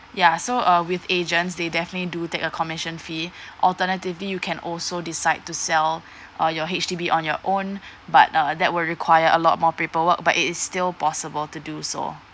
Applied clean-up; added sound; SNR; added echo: none; none; none; none.